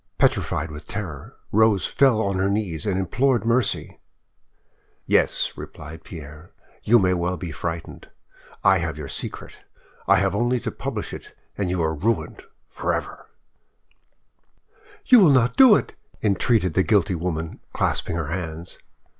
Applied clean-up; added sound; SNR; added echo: none; none; none; none.